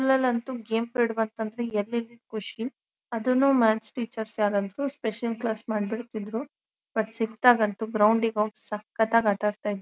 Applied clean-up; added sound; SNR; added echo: none; none; none; none.